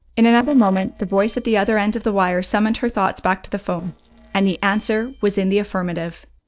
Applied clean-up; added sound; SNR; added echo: neural separator model SepFormer DNS4.